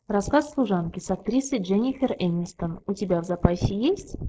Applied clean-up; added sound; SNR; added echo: neural mask model Resemble Enhance denoiser.